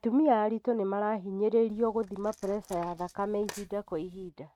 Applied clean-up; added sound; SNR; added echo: neural mask model RNNoise.